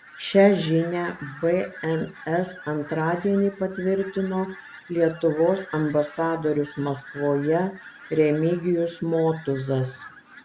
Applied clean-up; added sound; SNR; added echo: none; Fowl; 19 dB; none.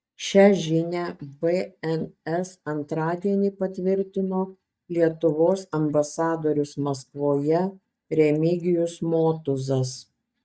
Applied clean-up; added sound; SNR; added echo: neural mask model DeepFilterNet 3.